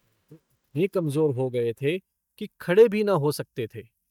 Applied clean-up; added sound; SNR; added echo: neural mask model DeepFilterNet 3.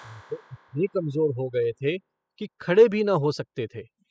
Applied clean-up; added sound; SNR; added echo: classical method spectral subtraction.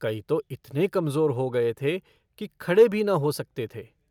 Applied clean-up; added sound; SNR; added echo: none; none; none; none.